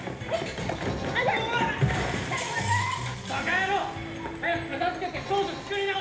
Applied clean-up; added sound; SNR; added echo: none; Livestock, farm animals, working animals; 19 dB; reverberation time 1.1 s.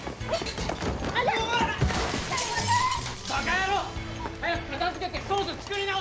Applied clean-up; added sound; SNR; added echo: none; none; none; none.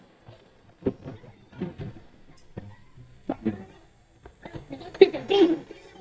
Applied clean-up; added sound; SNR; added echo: neural mask model DeepFilterNet 3.